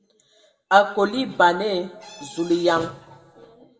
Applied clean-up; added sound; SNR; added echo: none; none; none; reverberation time 1.5 s.